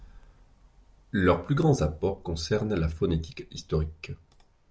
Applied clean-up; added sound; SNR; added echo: none; none; none; none.